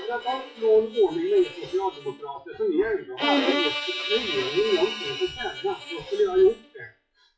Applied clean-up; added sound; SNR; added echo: classical method WPE with log-MMSE.